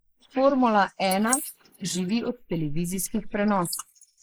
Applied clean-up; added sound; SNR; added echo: neural mask model Resemble Enhance denoiser.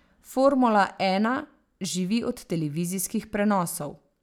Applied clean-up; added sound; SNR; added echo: none; none; none; none.